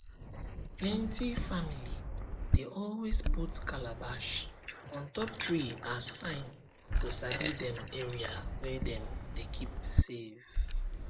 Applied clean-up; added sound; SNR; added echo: neural mask model Resemble Enhance denoiser.